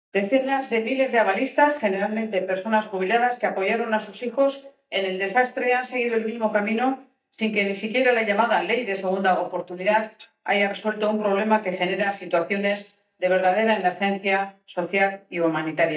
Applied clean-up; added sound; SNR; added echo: neural mask model DeepFilterNet 3.